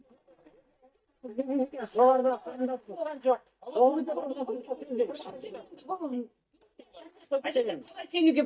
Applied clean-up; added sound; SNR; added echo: neural mask model DeepFilterNet 3.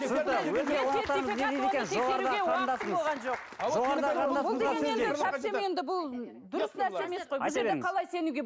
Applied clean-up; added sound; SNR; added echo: none; none; none; none.